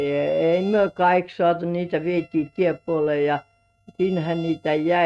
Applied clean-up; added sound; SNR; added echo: neural mask model RNNoise.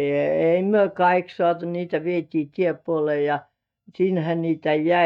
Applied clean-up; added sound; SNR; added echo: neural mask model DeepFilterNet 3.